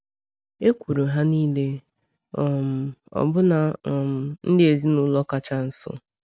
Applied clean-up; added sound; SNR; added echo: none; none; none; none.